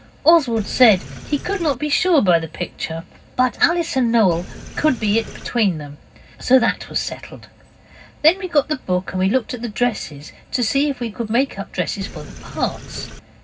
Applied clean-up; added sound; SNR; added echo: none; Sink (filling or washing); 13 dB; reverberation time 0.4 s.